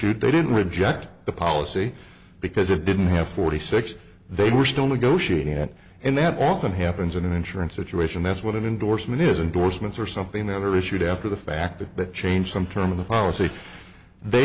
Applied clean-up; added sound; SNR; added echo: none; none; none; none.